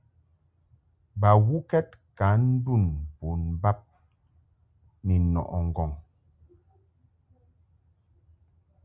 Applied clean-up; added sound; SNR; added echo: none; none; none; none.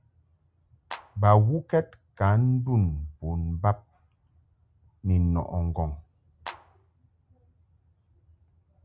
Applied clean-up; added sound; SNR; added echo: none; Clapping; 15 dB; none.